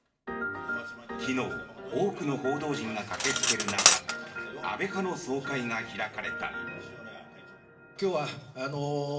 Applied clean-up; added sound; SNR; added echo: none; Cutlery, silverware; -3 dB; reverberation time 0.7 s.